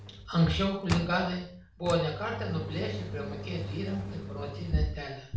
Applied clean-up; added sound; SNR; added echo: none; Engine; 7 dB; reverberation time 0.5 s.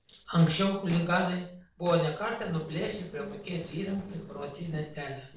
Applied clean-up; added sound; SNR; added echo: neural separator model SepFormer DNS4.